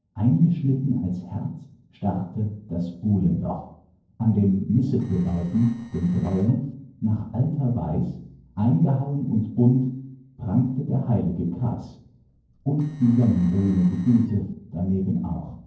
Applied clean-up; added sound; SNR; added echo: neural separator model SepFormer DNS4.